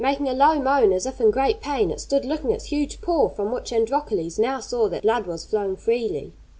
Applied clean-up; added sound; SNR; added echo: none; none; none; none.